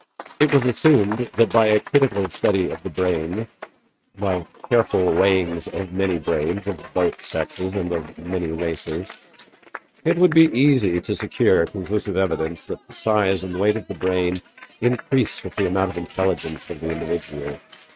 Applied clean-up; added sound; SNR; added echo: neural mask model RNNoise.